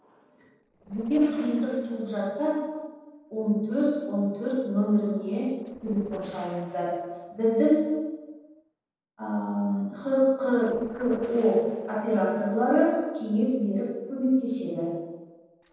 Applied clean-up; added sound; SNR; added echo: neural separator model SepFormer DNS4.